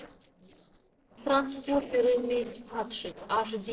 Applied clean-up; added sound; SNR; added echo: neural separator model SepFormer DNS4.